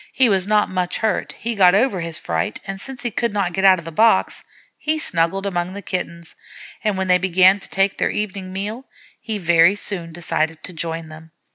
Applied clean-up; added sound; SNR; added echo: none; none; none; none.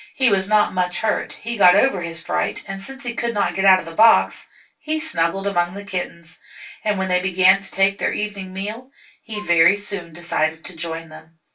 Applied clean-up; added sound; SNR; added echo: none; Wind instrument, woodwind instrument; 18 dB; reverberation time 0.1 s.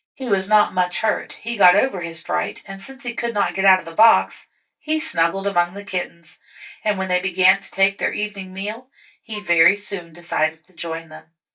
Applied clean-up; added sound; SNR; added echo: neural mask model DeepFilterNet 3.